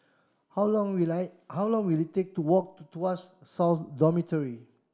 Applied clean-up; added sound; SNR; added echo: none; none; none; none.